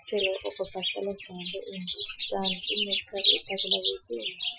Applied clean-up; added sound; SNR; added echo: classical method Wiener filter.